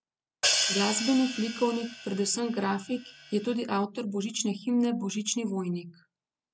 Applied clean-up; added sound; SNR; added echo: none; Hi-hat; 3 dB; none.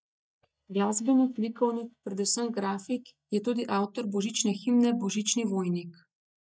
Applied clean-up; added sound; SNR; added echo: neural mask model DeepFilterNet 3.